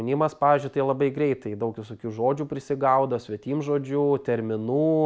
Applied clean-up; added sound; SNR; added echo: none; none; none; none.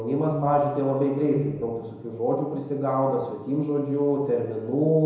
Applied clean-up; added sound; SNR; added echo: none; Brass instrument; 8 dB; reverberation time 1.0 s.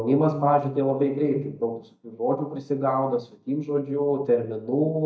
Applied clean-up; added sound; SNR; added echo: neural mask model DeepFilterNet 3.